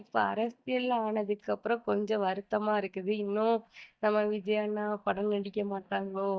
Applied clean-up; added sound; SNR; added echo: neural mask model DeepFilterNet 3.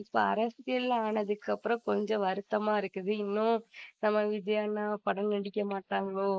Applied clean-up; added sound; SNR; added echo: neural mask model Resemble Enhance denoiser.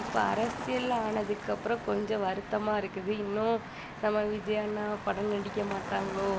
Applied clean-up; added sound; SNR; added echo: none; Motor vehicle (road); 10 dB; none.